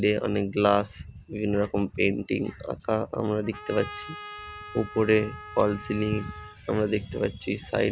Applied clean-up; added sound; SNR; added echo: none; Trumpet; 15 dB; none.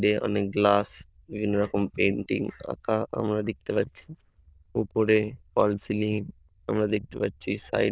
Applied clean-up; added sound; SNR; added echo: neural diffusion model UNIVERSE++.